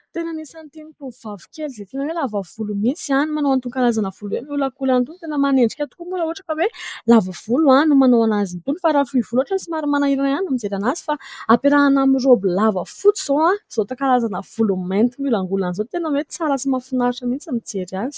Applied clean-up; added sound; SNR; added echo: neural mask model Resemble Enhance denoiser.